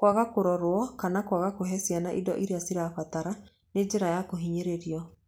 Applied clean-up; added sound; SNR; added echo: none; none; none; none.